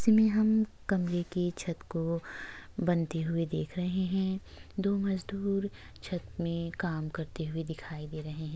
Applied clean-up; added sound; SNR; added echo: none; none; none; none.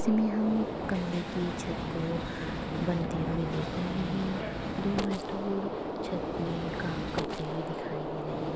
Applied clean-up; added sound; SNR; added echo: none; Gunshot, gunfire; 1 dB; none.